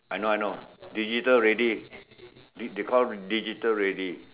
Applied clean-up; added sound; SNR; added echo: none; none; none; none.